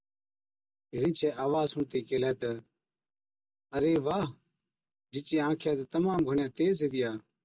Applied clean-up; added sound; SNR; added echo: none; none; none; none.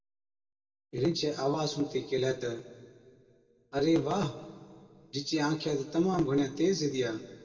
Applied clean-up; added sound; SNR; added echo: none; none; none; reverberation time 1.7 s.